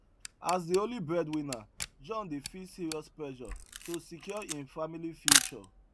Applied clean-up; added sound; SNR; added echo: none; Camera; -2 dB; none.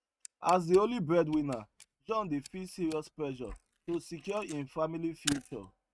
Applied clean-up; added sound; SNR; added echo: neural mask model RNNoise.